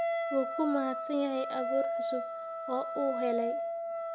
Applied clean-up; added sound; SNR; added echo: none; Wind instrument, woodwind instrument; 0 dB; none.